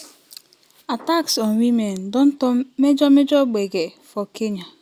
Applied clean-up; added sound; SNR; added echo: none; none; none; none.